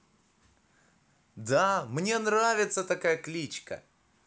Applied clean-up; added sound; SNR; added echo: none; none; none; none.